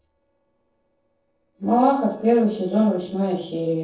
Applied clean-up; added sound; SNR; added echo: neural separator model SepFormer DNS4.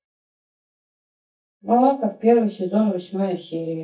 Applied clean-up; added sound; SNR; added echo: neural mask model DeepFilterNet 3.